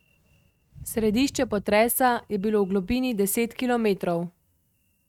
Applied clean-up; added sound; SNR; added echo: neural mask model RNNoise.